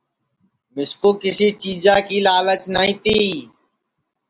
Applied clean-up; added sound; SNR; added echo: none; none; none; none.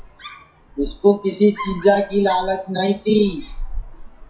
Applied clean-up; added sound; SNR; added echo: classical method WPE with log-MMSE.